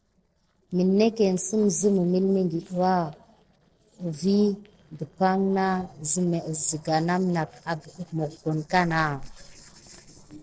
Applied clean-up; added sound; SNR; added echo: neural separator model SepFormer DNS4.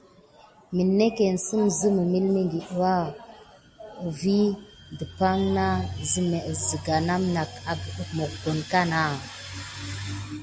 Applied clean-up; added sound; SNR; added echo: none; none; none; none.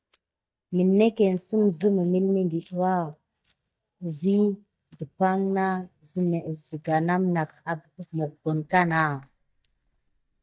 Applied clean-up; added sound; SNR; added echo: neural mask model DeepFilterNet 3.